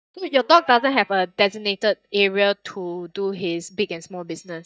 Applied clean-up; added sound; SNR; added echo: neural mask model DeepFilterNet 3.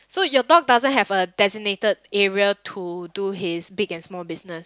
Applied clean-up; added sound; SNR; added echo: none; none; none; none.